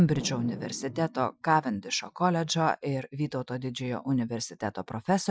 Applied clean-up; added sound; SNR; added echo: classical method Wiener filter.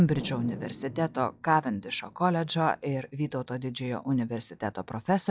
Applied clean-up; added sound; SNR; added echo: classical method log-MMSE.